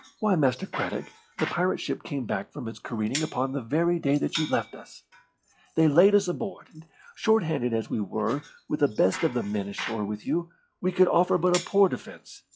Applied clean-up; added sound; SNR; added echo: classical method log-MMSE.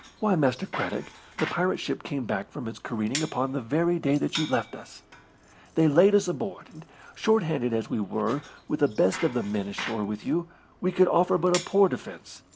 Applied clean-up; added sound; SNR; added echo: none; Bicycle; 16 dB; none.